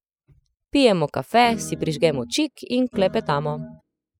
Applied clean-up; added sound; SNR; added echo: classical method spectral subtraction.